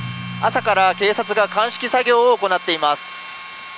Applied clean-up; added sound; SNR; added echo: none; Drum; 18 dB; none.